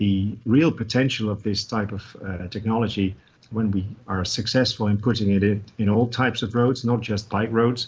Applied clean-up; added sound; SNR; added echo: neural mask model Resemble Enhance denoiser.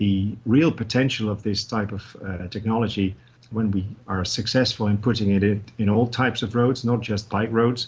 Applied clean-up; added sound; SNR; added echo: none; none; none; none.